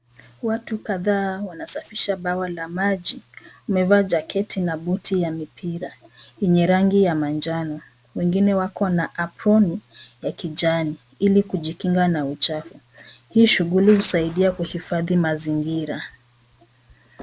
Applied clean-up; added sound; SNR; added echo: none; none; none; none.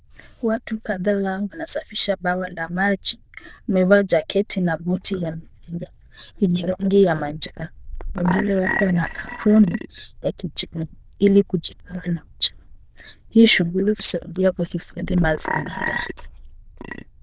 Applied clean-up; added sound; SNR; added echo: neural diffusion model UNIVERSE++.